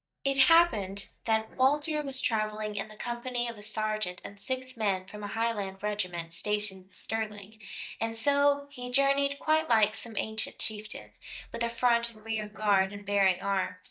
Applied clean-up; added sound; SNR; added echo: neural mask model DeepFilterNet 3.